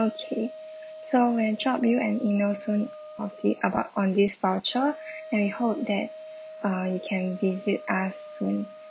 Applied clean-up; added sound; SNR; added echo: none; Wind instrument, woodwind instrument; 16 dB; none.